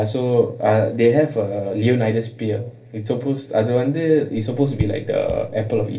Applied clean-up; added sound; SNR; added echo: neural separator model SepFormer DNS4.